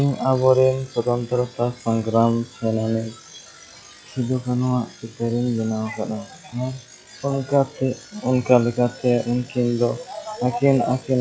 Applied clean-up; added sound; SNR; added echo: classical method log-MMSE.